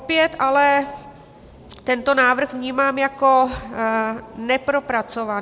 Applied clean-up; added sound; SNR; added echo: none; none; none; none.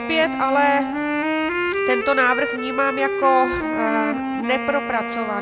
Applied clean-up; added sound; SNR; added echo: none; Wind instrument, woodwind instrument; 2 dB; none.